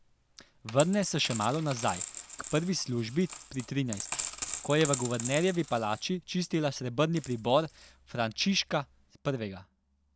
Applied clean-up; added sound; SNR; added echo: none; Coin (dropping); 11 dB; none.